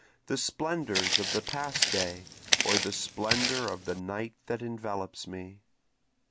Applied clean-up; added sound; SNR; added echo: none; Walk, footsteps; -4 dB; none.